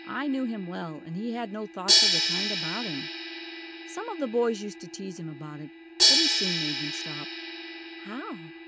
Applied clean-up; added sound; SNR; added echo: none; Crash cymbal; -5 dB; none.